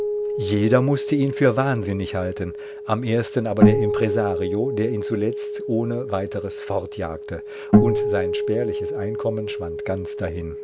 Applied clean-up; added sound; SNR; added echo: none; Acoustic guitar; 0 dB; none.